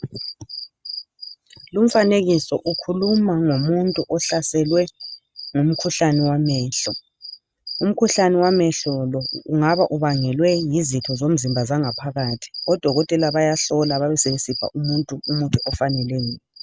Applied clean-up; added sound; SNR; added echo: none; none; none; none.